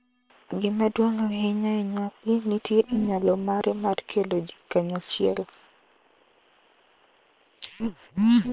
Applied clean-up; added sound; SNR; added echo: neural separator model SepFormer WHAM!.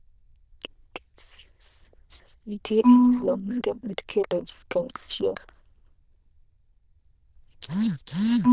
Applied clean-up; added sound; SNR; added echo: neural diffusion model UNIVERSE++.